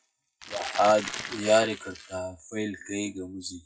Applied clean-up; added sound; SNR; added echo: classical method WPE with log-MMSE.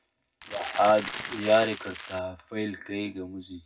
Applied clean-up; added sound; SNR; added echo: none; Crackle; 9 dB; reverberation time 0.4 s.